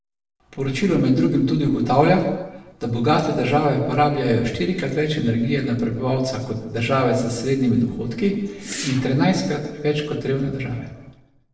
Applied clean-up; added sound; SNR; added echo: neural separator model SepFormer DNS4.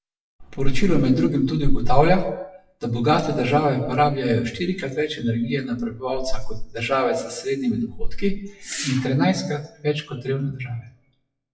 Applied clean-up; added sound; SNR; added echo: classical method WPE with log-MMSE.